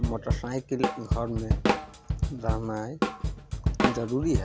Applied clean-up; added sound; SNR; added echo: none; Drum kit; -4 dB; none.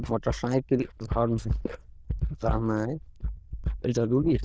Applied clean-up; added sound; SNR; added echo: neural diffusion model UNIVERSE++.